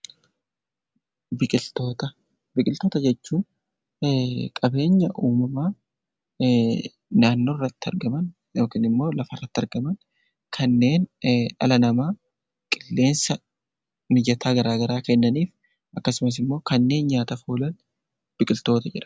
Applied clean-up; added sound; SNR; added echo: none; none; none; none.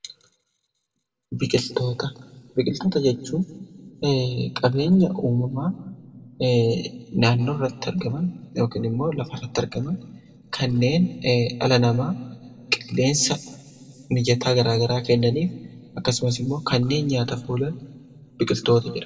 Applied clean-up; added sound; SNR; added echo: none; none; none; reverberation time 1.1 s.